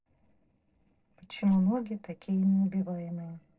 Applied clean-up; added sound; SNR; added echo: neural separator model SepFormer DNS4.